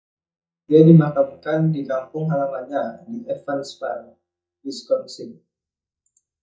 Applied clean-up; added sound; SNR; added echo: neural mask model DeepFilterNet 3.